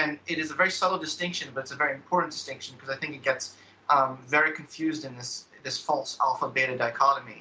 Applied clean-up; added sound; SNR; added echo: none; none; none; none.